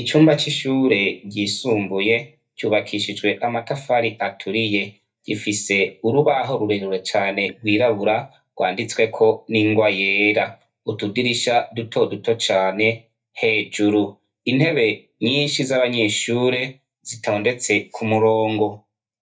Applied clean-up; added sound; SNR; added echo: neural mask model DeepFilterNet 3.